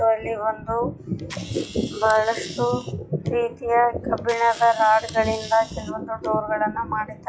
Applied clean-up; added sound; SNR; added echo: classical method log-MMSE.